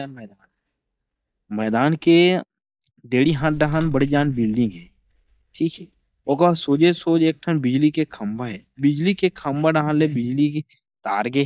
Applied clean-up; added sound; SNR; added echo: neural mask model DeepFilterNet 3.